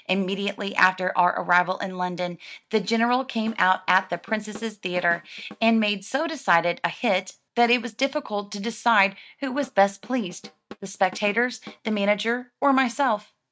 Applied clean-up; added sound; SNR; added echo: neural mask model RNNoise.